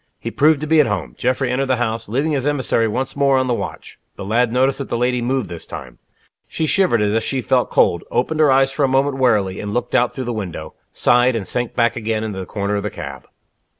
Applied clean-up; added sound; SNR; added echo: none; none; none; none.